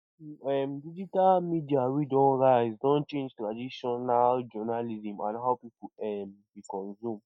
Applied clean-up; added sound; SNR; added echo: neural mask model DeepFilterNet 3.